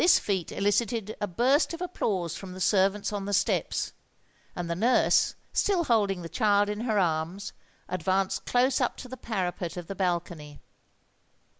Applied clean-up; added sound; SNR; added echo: none; none; none; none.